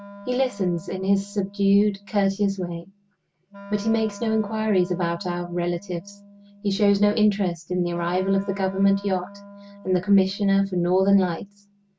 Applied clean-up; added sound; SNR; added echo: none; Wind instrument, woodwind instrument; 20 dB; none.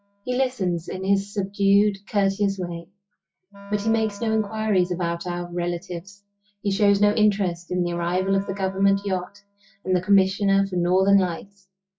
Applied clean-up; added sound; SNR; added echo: classical method log-MMSE.